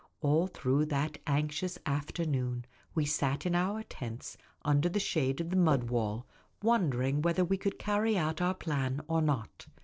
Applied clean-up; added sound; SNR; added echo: neural separator model SepFormer DNS4.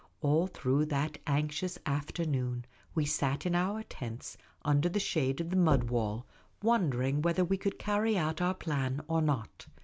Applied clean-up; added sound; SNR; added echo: none; Knock; 11 dB; none.